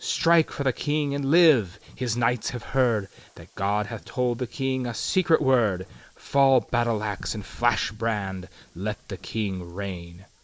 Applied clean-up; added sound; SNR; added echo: neural mask model Resemble Enhance denoiser.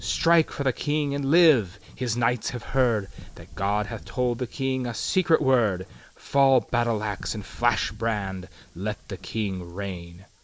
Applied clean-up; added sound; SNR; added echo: none; Wind; 19 dB; none.